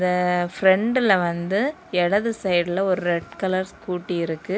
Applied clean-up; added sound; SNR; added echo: none; none; none; none.